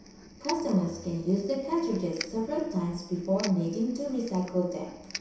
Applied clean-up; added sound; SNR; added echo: none; Crackle; 15 dB; reverberation time 0.7 s.